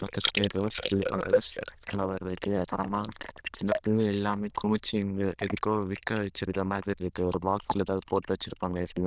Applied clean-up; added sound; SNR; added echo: neural diffusion model UNIVERSE++.